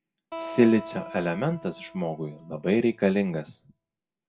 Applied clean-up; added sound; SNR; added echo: none; Acoustic guitar; 15 dB; reverberation time 0.2 s.